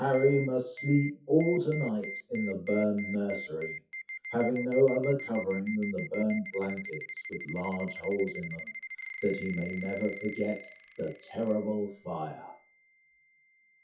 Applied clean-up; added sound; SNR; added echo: classical method WPE with log-MMSE.